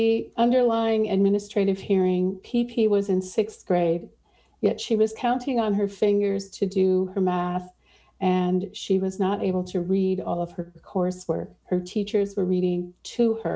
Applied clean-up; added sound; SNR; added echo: none; none; none; none.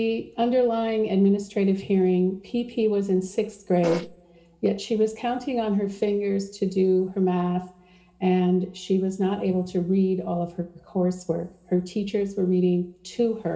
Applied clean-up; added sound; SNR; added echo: none; Fart; 8 dB; reverberation time 1.9 s.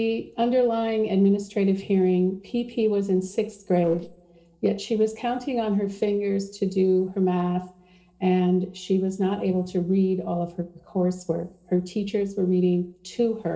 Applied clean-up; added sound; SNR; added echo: neural separator model SepFormer DNS4.